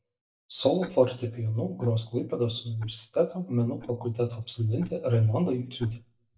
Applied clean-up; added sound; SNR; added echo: neural mask model DeepFilterNet 3.